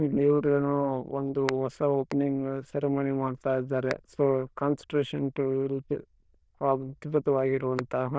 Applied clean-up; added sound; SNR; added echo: neural diffusion model UNIVERSE++.